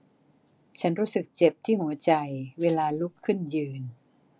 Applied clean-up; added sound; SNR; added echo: none; Tambourine; 15 dB; none.